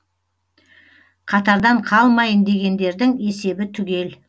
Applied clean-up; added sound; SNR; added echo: none; none; none; none.